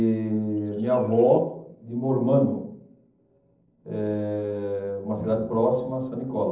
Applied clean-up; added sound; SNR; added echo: neural separator model SepFormer DNS4.